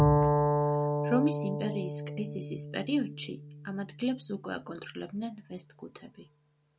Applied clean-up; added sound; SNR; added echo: none; Bowed string instrument; -3 dB; none.